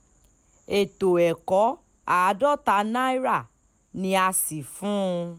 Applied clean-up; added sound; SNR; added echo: none; none; none; none.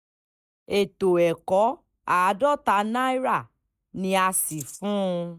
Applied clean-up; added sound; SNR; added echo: neural mask model DeepFilterNet 3.